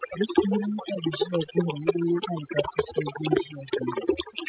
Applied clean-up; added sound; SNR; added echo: classical method spectral subtraction.